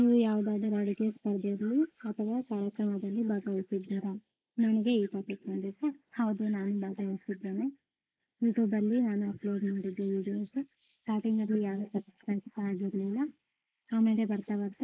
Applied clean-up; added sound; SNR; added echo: neural mask model Resemble Enhance denoiser.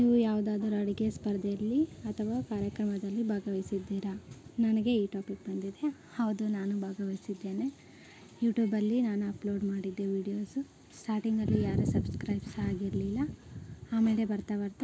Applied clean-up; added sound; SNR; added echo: none; none; none; none.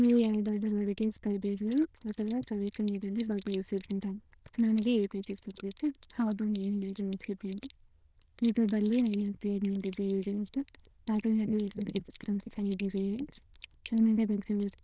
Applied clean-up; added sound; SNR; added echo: neural diffusion model UNIVERSE++.